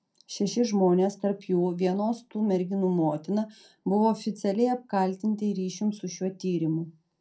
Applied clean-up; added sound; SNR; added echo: none; none; none; reverberation time 0.2 s.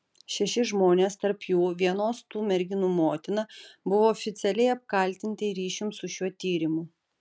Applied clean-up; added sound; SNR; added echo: none; none; none; none.